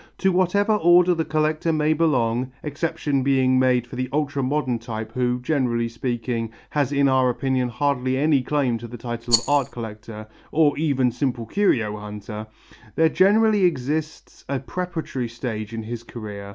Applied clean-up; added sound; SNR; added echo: none; Rattle; 5 dB; none.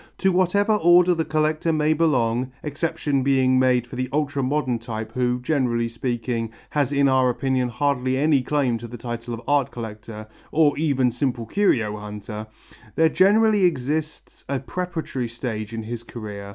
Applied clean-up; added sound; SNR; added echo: none; none; none; none.